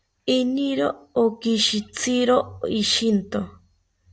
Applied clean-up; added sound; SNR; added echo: none; none; none; none.